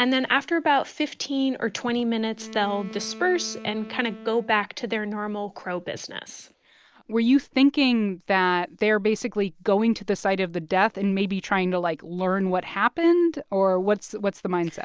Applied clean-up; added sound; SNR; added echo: none; Wind instrument, woodwind instrument; 17 dB; none.